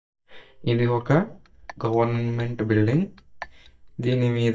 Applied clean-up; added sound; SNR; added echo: neural mask model DeepFilterNet 3.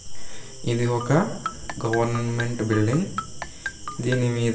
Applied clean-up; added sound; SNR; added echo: none; Marimba, xylophone; 11 dB; reverberation time 0.7 s.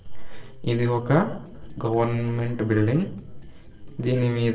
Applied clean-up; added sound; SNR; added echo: neural separator model SepFormer DNS4.